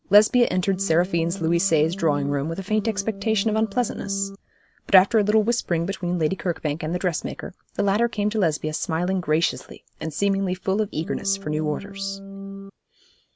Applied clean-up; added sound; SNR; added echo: none; Organ; 11 dB; none.